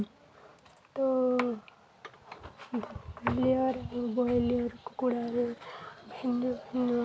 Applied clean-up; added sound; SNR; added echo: none; none; none; none.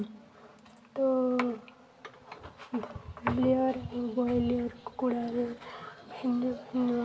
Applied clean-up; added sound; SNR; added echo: none; none; none; reverberation time 1.9 s.